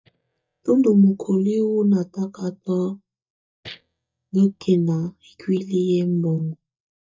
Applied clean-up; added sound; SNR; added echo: neural mask model DeepFilterNet 3.